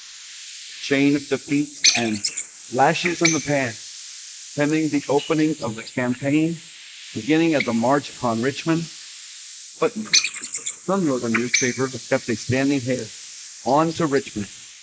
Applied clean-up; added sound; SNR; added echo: neural mask model Resemble Enhance denoiser.